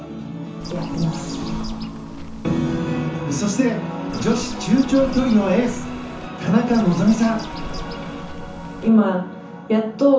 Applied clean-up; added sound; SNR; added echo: none; Bird; 13 dB; reverberation time 0.9 s.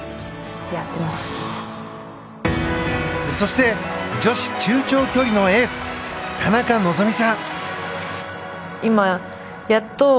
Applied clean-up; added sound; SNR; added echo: none; none; none; none.